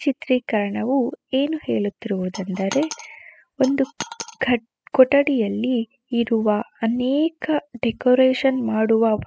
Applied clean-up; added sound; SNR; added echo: classical method spectral subtraction.